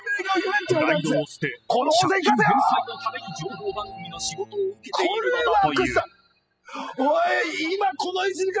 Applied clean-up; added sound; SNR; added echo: classical method spectral subtraction.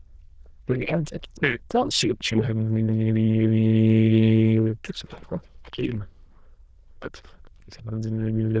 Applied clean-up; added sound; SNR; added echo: neural diffusion model UNIVERSE++.